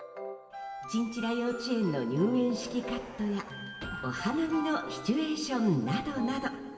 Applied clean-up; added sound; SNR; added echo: none; Car; 17 dB; reverberation time 2.8 s.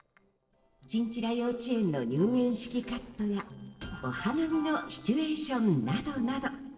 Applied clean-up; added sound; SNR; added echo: neural separator model SepFormer DNS4.